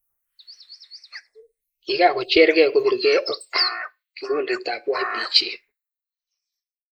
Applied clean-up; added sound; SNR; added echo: neural mask model Resemble Enhance denoiser.